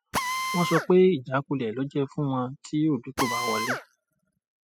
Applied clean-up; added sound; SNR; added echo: classical method spectral subtraction.